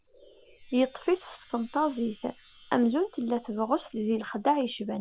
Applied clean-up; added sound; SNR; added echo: none; Chime; 19 dB; none.